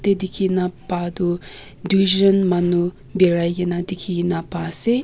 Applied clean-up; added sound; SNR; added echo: none; none; none; none.